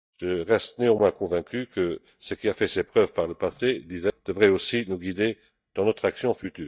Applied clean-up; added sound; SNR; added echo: neural mask model DeepFilterNet 3.